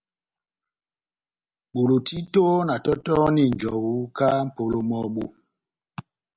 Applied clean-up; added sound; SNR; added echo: none; none; none; none.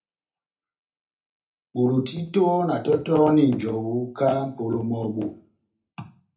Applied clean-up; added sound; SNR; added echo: none; none; none; reverberation time 0.3 s.